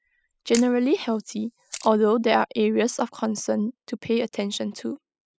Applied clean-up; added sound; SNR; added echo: classical method spectral subtraction.